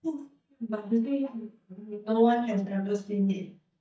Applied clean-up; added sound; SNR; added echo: neural mask model DeepFilterNet 3.